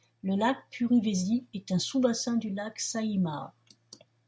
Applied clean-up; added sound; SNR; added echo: none; none; none; none.